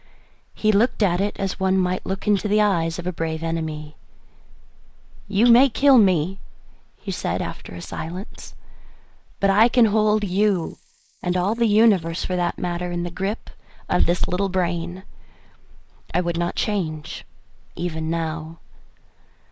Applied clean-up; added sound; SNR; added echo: neural mask model Resemble Enhance denoiser.